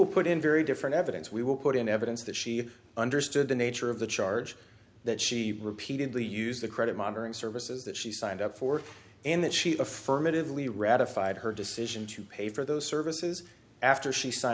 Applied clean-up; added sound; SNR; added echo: none; none; none; none.